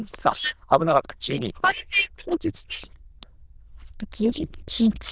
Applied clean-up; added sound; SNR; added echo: neural diffusion model UNIVERSE++.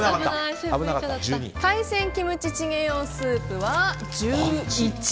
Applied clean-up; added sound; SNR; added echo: none; Bowed string instrument; 13 dB; none.